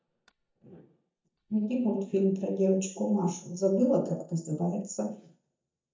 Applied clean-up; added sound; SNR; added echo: neural mask model DeepFilterNet 3.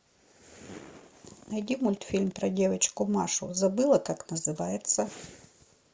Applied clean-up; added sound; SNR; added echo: none; none; none; none.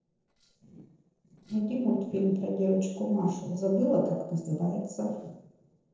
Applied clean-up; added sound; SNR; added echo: neural separator model SepFormer DNS4.